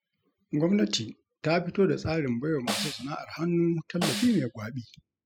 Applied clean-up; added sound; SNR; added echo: classical method spectral subtraction.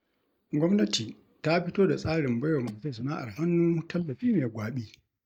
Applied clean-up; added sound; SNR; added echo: neural mask model DeepFilterNet 3.